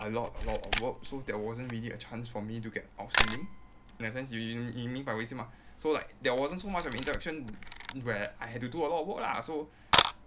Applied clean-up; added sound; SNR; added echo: none; Camera; -2 dB; none.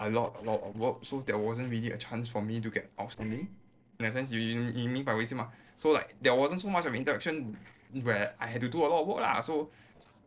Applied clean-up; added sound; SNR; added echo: neural separator model SepFormer DNS4.